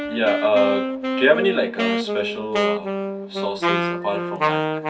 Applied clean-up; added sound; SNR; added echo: none; Wind instrument, woodwind instrument; 1 dB; reverberation time 0.2 s.